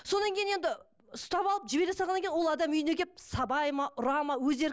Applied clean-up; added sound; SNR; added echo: none; none; none; none.